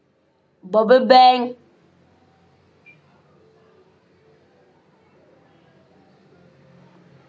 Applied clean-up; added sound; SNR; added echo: none; none; none; none.